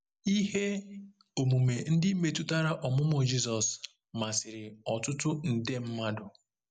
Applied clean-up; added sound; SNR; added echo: none; none; none; none.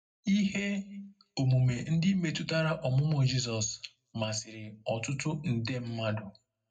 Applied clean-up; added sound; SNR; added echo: none; none; none; reverberation time 0.3 s.